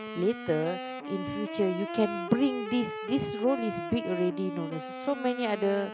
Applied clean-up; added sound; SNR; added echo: none; Wind instrument, woodwind instrument; 7 dB; none.